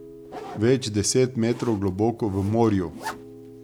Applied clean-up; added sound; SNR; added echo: none; Piano + Zipper (clothing); 16 dB; none.